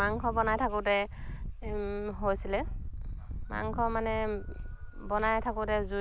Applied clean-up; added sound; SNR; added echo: none; Wind; 5 dB; none.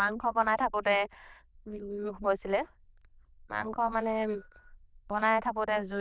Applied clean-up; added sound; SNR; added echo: neural diffusion model UNIVERSE++.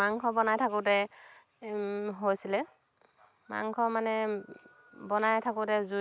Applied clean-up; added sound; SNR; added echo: none; none; none; none.